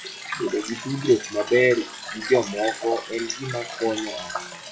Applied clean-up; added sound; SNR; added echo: classical method WPE with log-MMSE.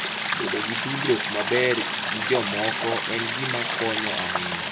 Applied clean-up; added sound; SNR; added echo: none; Stream; -2 dB; reverberation time 0.4 s.